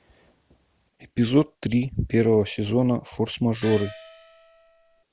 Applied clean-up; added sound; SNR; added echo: none; Gong; 18 dB; none.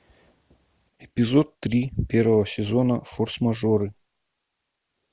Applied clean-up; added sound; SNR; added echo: none; none; none; none.